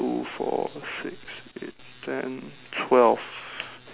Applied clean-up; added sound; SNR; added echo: none; none; none; none.